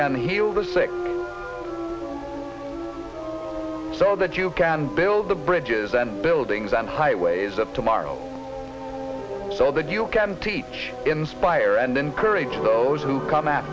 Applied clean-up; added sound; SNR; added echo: none; none; none; none.